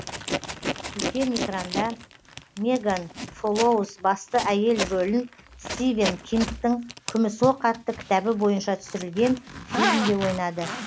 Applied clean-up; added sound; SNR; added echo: none; Zipper (clothing); 8 dB; none.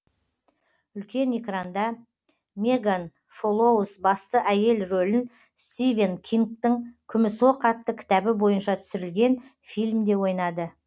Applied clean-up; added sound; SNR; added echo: none; none; none; none.